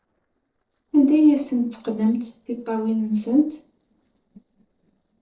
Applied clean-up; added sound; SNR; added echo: neural separator model SepFormer DNS4.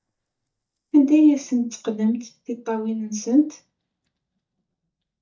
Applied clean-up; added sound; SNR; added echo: neural mask model DeepFilterNet 3.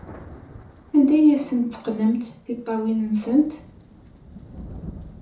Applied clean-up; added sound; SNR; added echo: none; Thunder; 19 dB; reverberation time 0.6 s.